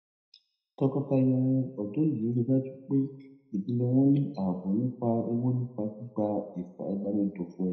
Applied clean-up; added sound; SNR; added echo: none; none; none; reverberation time 0.7 s.